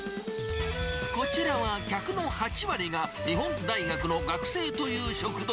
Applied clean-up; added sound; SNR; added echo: none; Wind instrument, woodwind instrument; 5 dB; none.